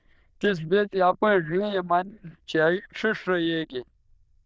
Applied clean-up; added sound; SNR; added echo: neural diffusion model UNIVERSE++.